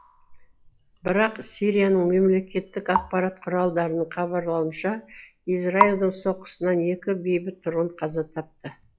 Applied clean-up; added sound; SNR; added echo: classical method log-MMSE.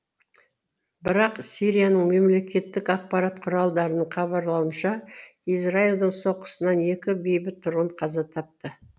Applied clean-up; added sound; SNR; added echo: none; none; none; none.